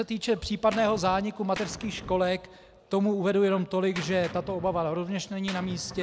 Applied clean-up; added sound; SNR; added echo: none; Gunshot, gunfire; 15 dB; none.